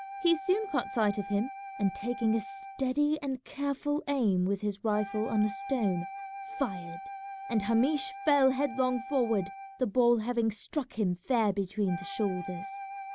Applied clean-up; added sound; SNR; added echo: none; Wind instrument, woodwind instrument; 12 dB; none.